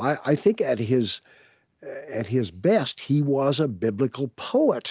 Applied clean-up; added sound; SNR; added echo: none; none; none; none.